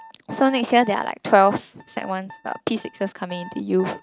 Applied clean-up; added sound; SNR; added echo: neural mask model RNNoise.